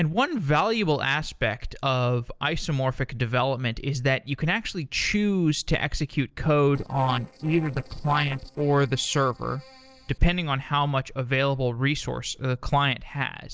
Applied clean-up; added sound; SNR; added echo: neural separator model SepFormer DNS4.